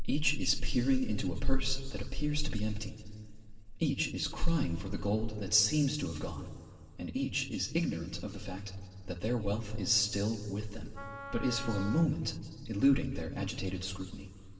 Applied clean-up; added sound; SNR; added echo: none; Wind instrument, woodwind instrument; 15 dB; reverberation time 2.1 s.